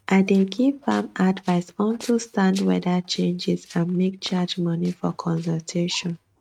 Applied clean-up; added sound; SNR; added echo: neural mask model RNNoise.